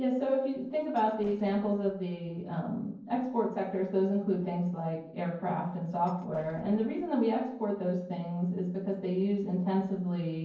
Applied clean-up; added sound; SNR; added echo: neural separator model SepFormer DNS4.